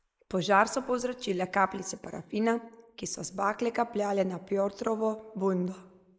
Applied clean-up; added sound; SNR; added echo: neural mask model Resemble Enhance denoiser.